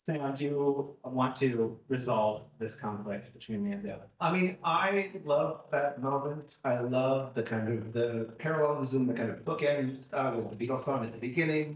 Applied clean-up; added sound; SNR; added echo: neural mask model DeepFilterNet 3.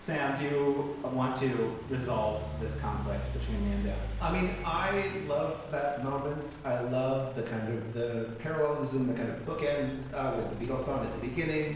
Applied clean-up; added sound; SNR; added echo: none; Idling / Truck; 9 dB; reverberation time 0.9 s.